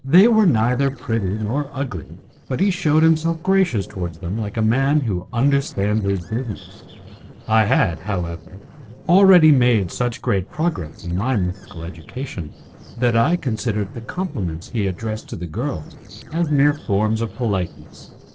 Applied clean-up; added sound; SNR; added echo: neural separator model SepFormer DNS4.